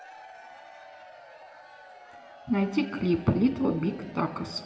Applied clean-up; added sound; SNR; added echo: none; Crowd / Cheering; 18 dB; reverberation time 2.0 s.